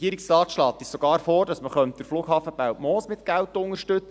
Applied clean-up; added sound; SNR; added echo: none; none; none; none.